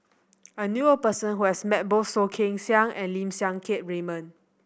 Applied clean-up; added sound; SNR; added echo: none; none; none; none.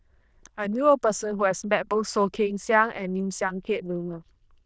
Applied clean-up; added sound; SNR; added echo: neural diffusion model UNIVERSE++.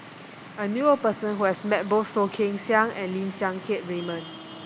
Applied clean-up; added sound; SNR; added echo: none; Traffic noise, roadway noise; 16 dB; none.